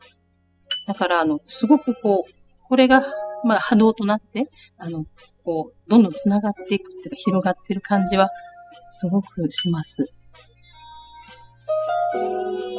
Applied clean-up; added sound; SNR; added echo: classical method spectral subtraction.